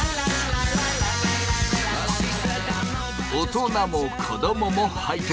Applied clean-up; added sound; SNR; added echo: none; Camera; 13 dB; none.